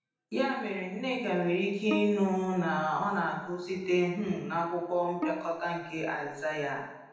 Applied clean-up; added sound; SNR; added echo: none; Bowed string instrument; 10 dB; reverberation time 0.9 s.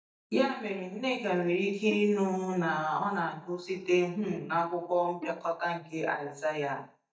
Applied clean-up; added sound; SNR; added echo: neural mask model DeepFilterNet 3.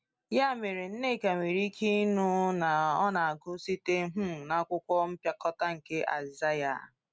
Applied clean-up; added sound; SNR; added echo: none; none; none; none.